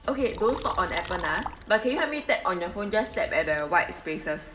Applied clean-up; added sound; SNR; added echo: none; Liquid; 13 dB; reverberation time 2.6 s.